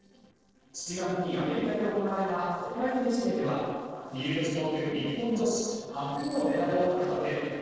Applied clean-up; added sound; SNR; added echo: neural separator model SepFormer DNS4.